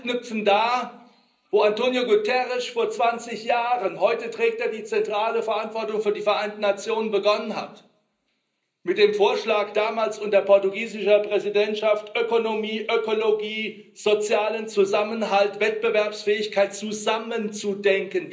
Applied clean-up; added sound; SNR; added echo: none; none; none; reverberation time 0.5 s.